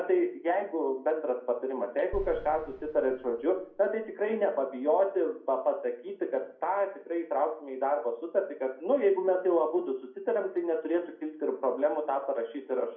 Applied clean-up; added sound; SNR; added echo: none; Boom; 15 dB; reverberation time 0.6 s.